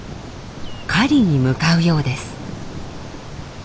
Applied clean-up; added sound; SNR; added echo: none; none; none; none.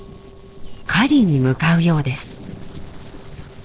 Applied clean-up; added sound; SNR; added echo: neural separator model SepFormer DNS4.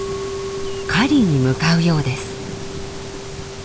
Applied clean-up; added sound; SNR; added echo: none; Musical instrument; 9 dB; none.